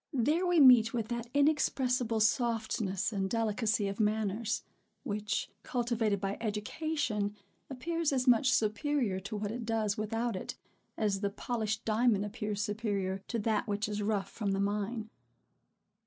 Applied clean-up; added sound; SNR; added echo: none; none; none; none.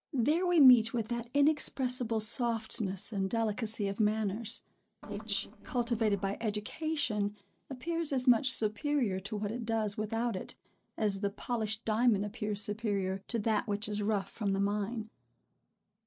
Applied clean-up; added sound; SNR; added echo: neural separator model SepFormer DNS4.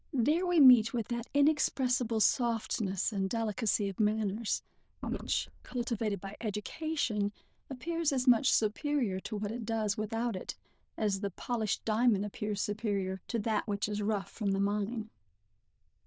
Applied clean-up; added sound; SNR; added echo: neural diffusion model UNIVERSE++.